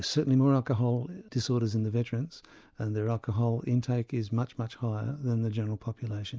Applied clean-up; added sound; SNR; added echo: none; none; none; none.